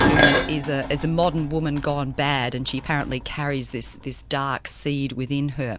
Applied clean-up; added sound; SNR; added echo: none; Dishes, pots, and pans; 2 dB; none.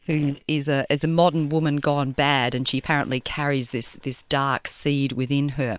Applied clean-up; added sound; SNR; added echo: neural separator model SepFormer WHAM!.